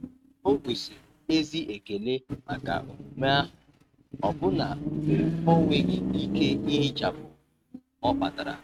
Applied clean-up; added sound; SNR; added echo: neural mask model RNNoise.